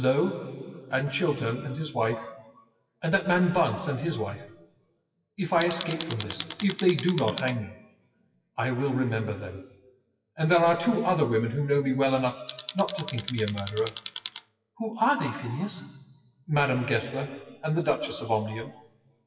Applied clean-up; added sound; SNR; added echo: classical method WPE with log-MMSE.